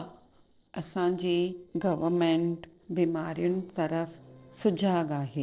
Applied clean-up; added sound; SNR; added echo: neural separator model SepFormer DNS4.